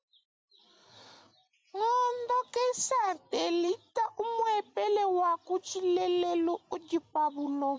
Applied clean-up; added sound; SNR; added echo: none; none; none; none.